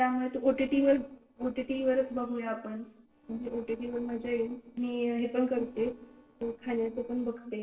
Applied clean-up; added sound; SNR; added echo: neural separator model SepFormer DNS4.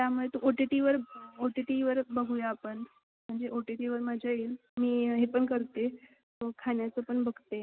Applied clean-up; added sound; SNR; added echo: none; none; none; none.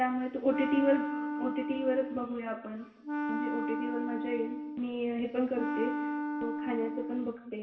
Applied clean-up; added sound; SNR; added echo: none; Wind instrument, woodwind instrument; 3 dB; reverberation time 1.0 s.